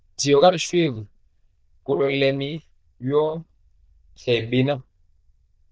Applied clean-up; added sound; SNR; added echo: neural diffusion model UNIVERSE++.